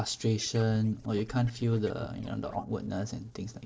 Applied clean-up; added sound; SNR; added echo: neural separator model SepFormer DNS4.